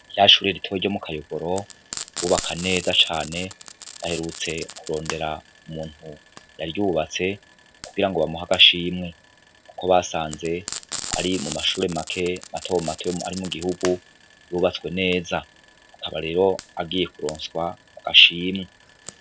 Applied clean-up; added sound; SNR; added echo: none; Frying (food); 14 dB; none.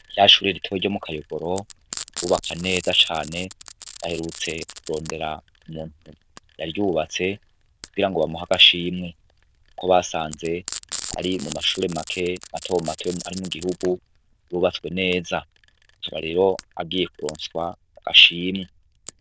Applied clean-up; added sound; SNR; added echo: neural diffusion model UNIVERSE++.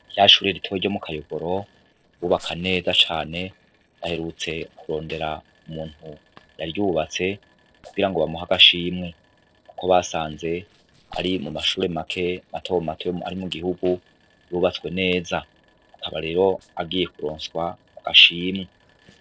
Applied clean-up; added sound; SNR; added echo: neural separator model SepFormer DNS4.